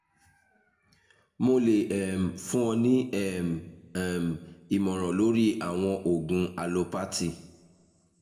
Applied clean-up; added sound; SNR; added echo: none; none; none; reverberation time 0.9 s.